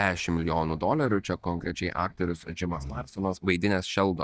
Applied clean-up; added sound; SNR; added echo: neural mask model DeepFilterNet 3.